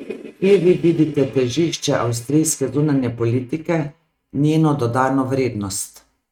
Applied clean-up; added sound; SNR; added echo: neural mask model RNNoise.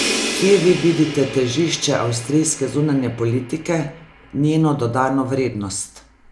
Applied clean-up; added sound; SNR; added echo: none; Crash cymbal; 10 dB; none.